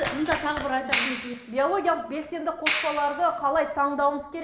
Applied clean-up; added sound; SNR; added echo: none; Clapping; 3 dB; reverberation time 0.7 s.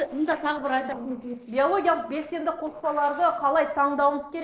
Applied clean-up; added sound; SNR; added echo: neural separator model SepFormer DNS4.